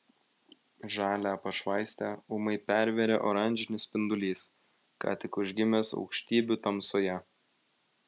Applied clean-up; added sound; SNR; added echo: none; none; none; none.